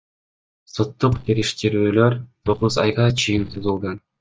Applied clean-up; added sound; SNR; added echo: neural mask model DeepFilterNet 3.